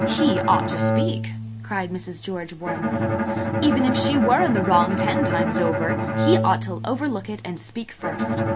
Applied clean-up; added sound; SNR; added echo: none; Bowed string instrument; 0 dB; none.